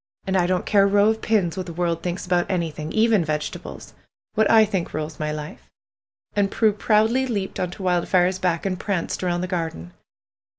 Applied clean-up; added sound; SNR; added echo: none; none; none; none.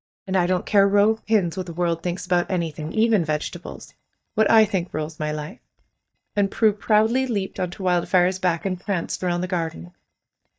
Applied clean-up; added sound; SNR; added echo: neural mask model DeepFilterNet 3.